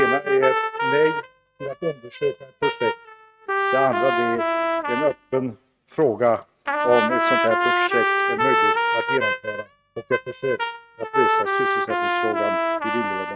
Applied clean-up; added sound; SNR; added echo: neural mask model RNNoise.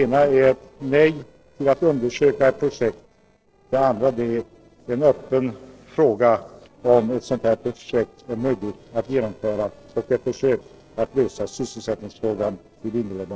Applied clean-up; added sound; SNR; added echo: neural separator model SepFormer DNS4.